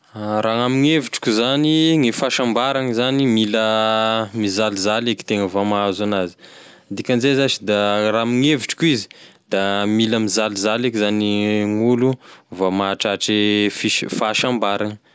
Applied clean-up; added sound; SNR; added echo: none; none; none; none.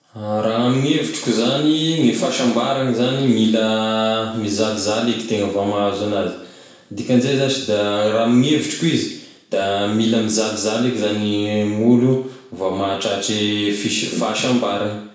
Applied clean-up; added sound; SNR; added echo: none; none; none; reverberation time 0.6 s.